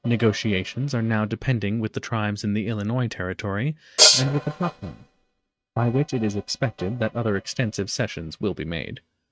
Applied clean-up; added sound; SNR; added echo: neural mask model RNNoise.